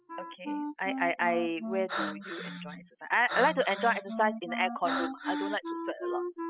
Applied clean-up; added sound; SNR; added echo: classical method spectral subtraction.